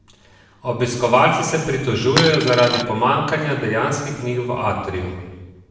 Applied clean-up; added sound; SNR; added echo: none; Coin (dropping); 3 dB; reverberation time 1.2 s.